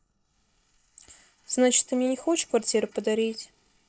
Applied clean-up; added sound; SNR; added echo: neural mask model Resemble Enhance denoiser.